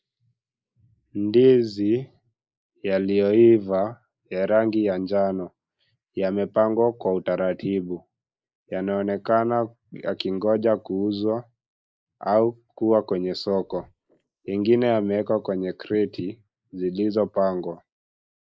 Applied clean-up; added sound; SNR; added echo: neural mask model Resemble Enhance denoiser.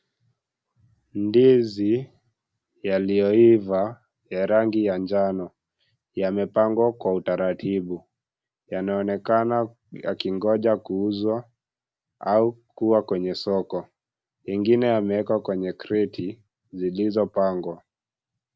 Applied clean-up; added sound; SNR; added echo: none; none; none; none.